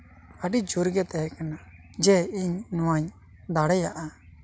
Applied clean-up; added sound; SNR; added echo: none; none; none; none.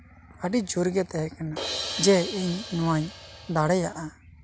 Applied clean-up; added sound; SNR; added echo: none; Crash cymbal; 9 dB; none.